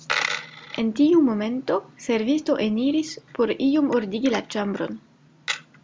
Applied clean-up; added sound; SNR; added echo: none; Coin (dropping); 12 dB; none.